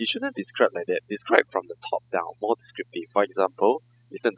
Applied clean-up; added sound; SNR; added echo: classical method spectral subtraction.